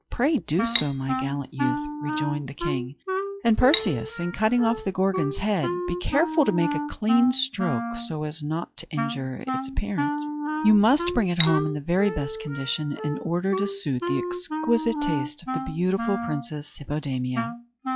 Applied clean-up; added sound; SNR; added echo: classical method log-MMSE.